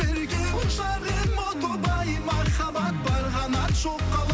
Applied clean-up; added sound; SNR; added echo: none; none; none; none.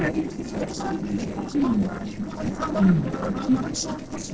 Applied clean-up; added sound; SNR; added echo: neural separator model SepFormer DNS4.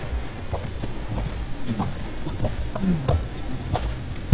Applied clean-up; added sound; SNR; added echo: neural mask model DeepFilterNet 3.